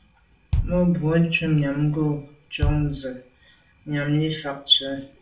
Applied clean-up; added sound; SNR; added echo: none; Bass drum; 7 dB; reverberation time 0.4 s.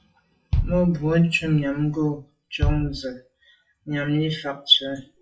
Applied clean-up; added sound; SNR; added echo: classical method WPE with log-MMSE.